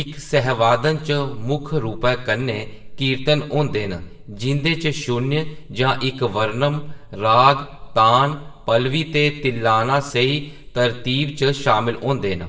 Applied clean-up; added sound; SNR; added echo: none; none; none; reverberation time 0.6 s.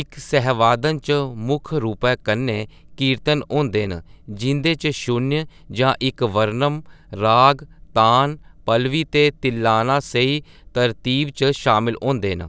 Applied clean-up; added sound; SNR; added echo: none; none; none; none.